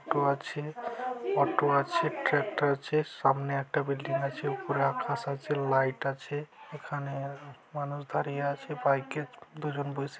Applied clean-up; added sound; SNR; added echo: none; none; none; none.